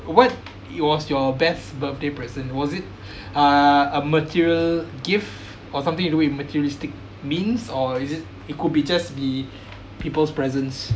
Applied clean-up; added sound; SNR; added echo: none; none; none; none.